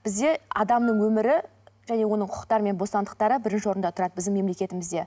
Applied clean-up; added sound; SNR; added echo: none; Wind instrument, woodwind instrument; 18 dB; none.